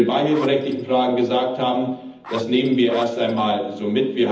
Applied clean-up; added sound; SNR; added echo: none; Zipper (clothing); 16 dB; reverberation time 0.8 s.